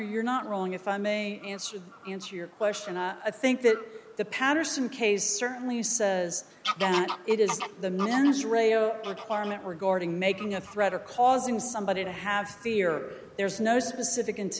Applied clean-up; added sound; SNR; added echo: none; Bird vocalization, bird call, bird song / Fowl; 14 dB; none.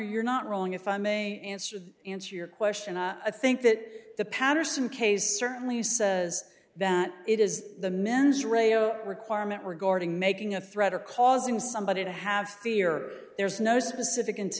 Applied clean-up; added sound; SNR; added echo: none; none; none; none.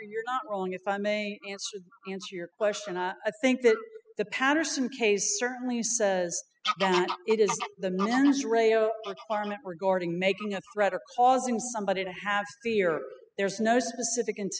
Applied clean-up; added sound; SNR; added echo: classical method spectral subtraction.